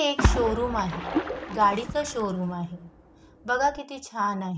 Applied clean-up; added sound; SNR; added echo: none; Splash, splatter; 2 dB; none.